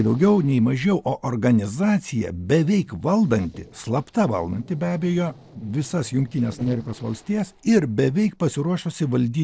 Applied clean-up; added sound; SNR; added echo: neural separator model SepFormer DNS4.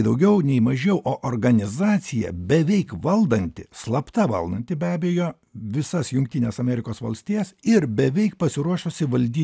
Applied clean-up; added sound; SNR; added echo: none; none; none; none.